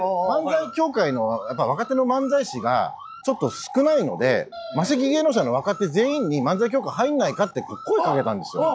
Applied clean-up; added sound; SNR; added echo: classical method log-MMSE.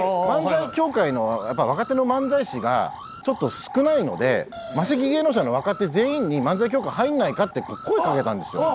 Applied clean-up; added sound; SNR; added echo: none; Alarm; 15 dB; none.